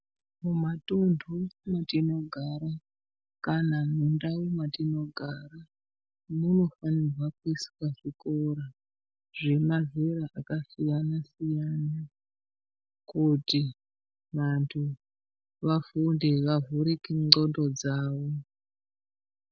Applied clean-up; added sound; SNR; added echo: none; none; none; none.